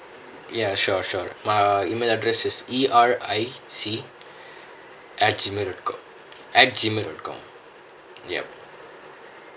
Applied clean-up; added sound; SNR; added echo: none; none; none; none.